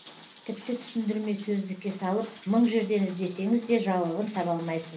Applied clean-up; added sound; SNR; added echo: none; Rain; 19 dB; reverberation time 0.3 s.